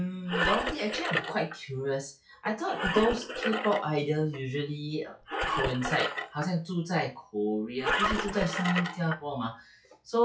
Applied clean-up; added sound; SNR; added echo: classical method log-MMSE.